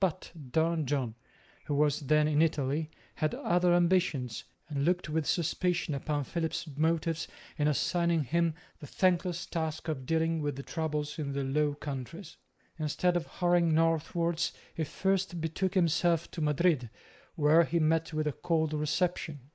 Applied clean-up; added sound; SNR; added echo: neural mask model Resemble Enhance denoiser.